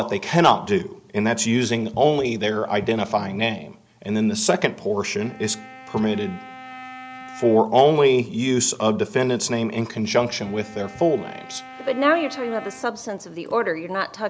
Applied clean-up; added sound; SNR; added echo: none; Wind instrument, woodwind instrument; 19 dB; none.